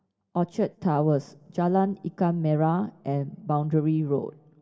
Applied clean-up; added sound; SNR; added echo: none; none; none; reverberation time 0.3 s.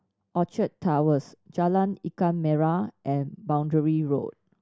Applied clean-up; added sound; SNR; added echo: none; none; none; none.